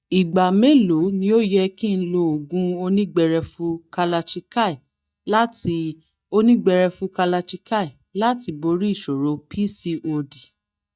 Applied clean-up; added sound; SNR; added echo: neural mask model DeepFilterNet 3.